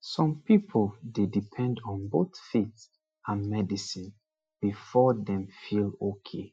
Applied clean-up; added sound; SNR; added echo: classical method Wiener filter.